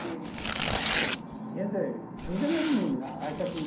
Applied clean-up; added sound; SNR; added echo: none; Tearing; 3 dB; reverberation time 0.6 s.